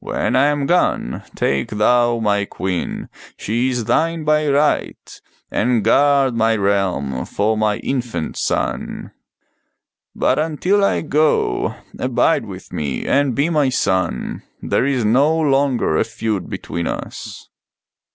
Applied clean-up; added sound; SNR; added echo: none; none; none; none.